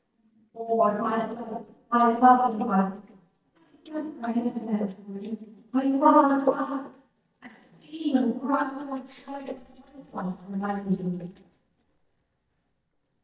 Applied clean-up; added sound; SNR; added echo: neural mask model DeepFilterNet 3.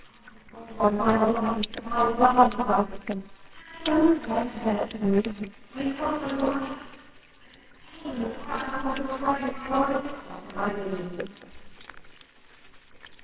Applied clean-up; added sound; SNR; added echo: neural separator model SepFormer WHAMR!.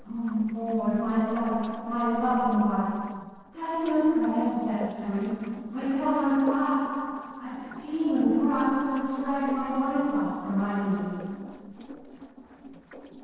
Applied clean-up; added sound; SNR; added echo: neural separator model SepFormer DNS4.